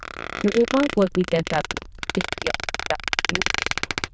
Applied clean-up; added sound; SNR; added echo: neural diffusion model UNIVERSE++.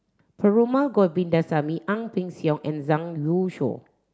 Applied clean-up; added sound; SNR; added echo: none; none; none; none.